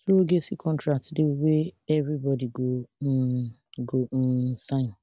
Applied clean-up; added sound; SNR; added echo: none; none; none; none.